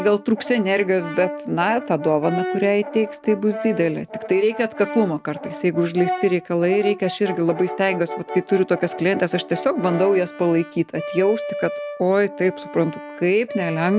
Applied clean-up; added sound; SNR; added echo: none; Brass instrument; 10 dB; none.